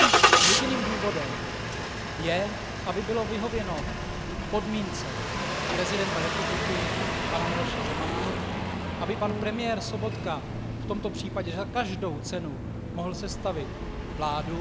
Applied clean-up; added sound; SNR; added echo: none; Engine starting; -4 dB; none.